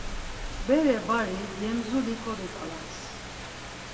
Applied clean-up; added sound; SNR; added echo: none; Rain; 7 dB; reverberation time 1.1 s.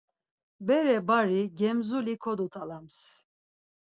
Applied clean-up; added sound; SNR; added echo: none; none; none; none.